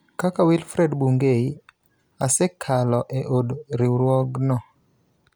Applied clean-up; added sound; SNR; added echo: none; none; none; none.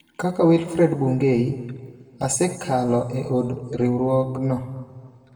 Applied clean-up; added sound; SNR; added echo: none; none; none; reverberation time 1.3 s.